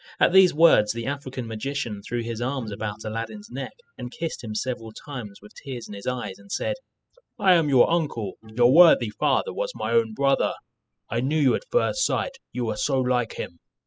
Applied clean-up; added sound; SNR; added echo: classical method spectral subtraction.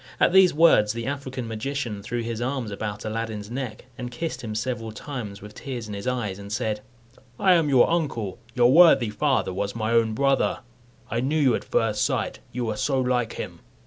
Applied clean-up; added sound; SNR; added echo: none; none; none; none.